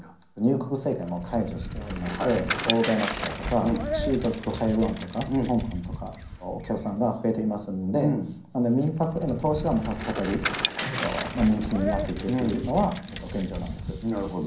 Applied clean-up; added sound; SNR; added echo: none; Bicycle; 6 dB; reverberation time 0.6 s.